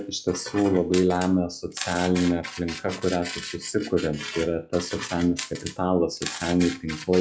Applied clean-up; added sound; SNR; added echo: classical method log-MMSE.